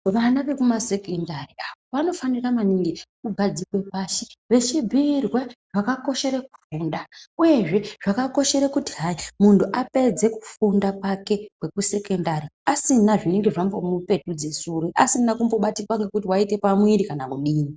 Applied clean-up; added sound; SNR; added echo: none; none; none; none.